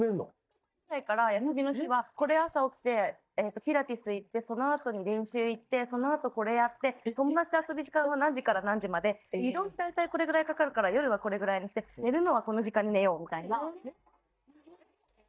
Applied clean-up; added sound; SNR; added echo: neural mask model DeepFilterNet 3.